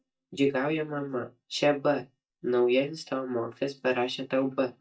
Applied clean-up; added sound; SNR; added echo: neural mask model DeepFilterNet 3.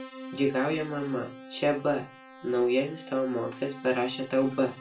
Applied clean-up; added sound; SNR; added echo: none; Keyboard (musical); 15 dB; reverberation time 0.3 s.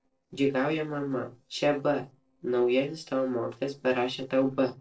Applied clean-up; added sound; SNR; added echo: neural separator model SepFormer DNS4.